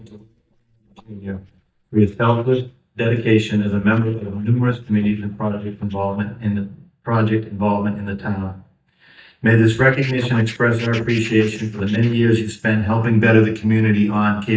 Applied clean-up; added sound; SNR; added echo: neural mask model DeepFilterNet 3.